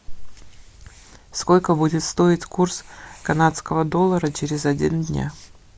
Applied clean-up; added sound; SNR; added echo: none; none; none; none.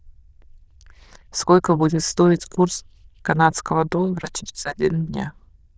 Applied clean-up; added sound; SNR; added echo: neural diffusion model UNIVERSE++.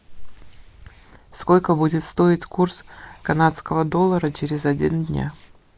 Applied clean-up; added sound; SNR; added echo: neural mask model Resemble Enhance denoiser.